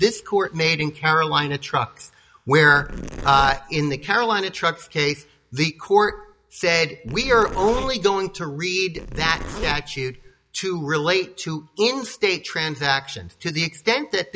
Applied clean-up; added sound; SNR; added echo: none; Zipper (clothing); 10 dB; none.